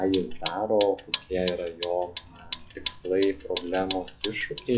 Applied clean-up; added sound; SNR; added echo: classical method log-MMSE.